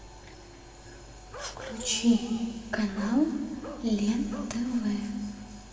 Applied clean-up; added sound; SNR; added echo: none; Bark; 16 dB; reverberation time 1.8 s.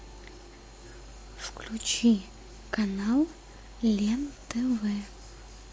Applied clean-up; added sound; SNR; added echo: none; none; none; none.